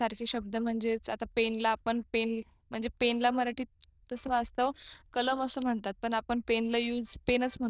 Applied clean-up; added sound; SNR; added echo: neural diffusion model UNIVERSE++.